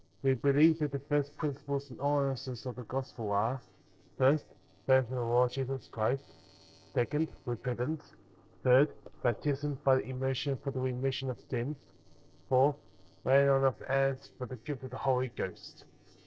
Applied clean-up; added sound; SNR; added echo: neural separator model SepFormer DNS4.